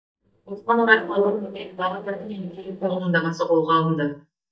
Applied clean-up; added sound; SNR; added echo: neural mask model DeepFilterNet 3.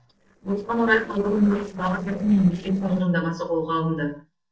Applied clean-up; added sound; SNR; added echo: neural separator model SepFormer DNS4.